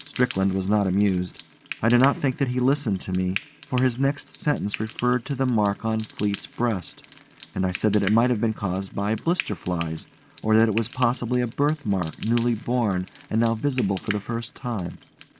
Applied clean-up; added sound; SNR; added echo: none; Frying (food); 17 dB; none.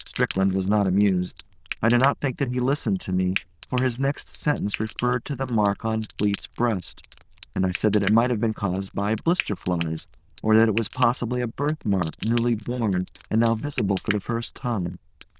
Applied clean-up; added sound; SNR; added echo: neural diffusion model UNIVERSE++.